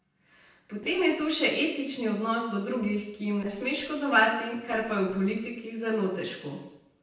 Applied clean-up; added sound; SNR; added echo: neural separator model SepFormer DNS4.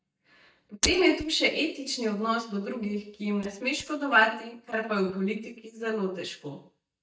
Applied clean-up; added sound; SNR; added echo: neural mask model DeepFilterNet 3.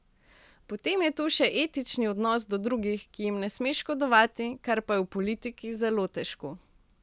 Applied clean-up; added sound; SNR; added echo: none; none; none; none.